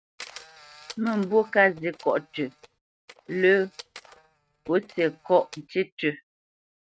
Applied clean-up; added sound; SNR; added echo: neural mask model RNNoise.